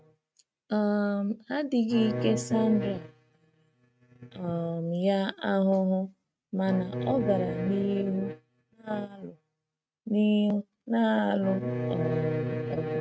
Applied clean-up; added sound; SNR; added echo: neural mask model RNNoise.